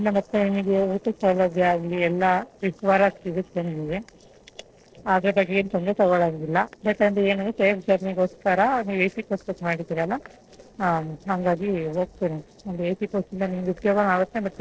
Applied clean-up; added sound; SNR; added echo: neural separator model SepFormer DNS4.